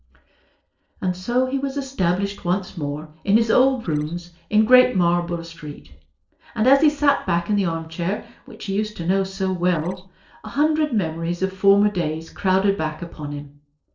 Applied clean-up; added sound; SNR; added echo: neural separator model SepFormer DNS4.